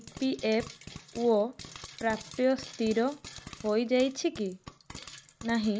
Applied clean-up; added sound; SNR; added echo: none; Frying (food); 17 dB; none.